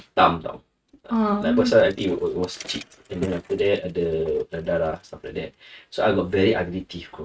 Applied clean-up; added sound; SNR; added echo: neural mask model RNNoise.